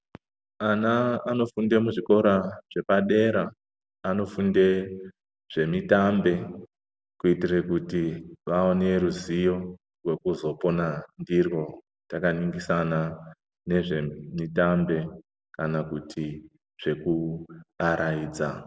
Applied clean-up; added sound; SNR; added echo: none; none; none; none.